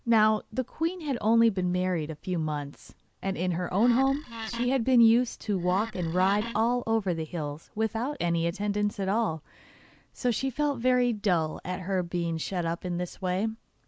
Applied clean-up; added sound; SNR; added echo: none; Wood; 12 dB; none.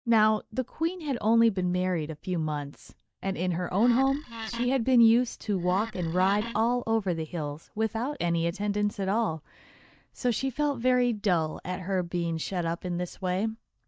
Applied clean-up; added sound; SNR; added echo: neural mask model DeepFilterNet 3.